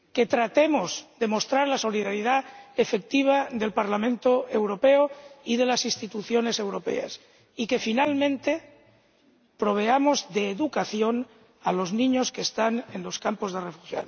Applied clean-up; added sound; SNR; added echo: none; none; none; none.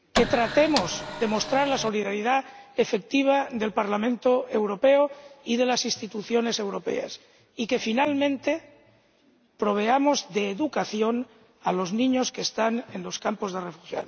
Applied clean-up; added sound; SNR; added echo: none; Printer; 5 dB; none.